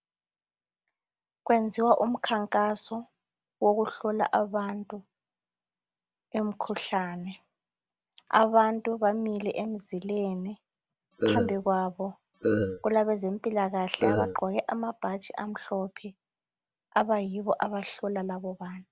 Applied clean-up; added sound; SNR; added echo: none; Burping, eructation; -2 dB; none.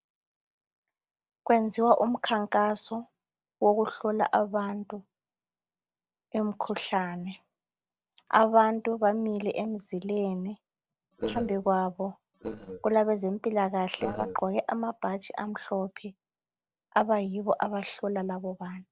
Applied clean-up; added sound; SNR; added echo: neural separator model SepFormer DNS4.